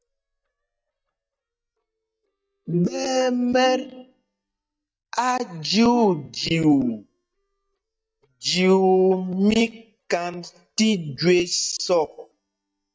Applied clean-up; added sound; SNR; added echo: neural mask model DeepFilterNet 3.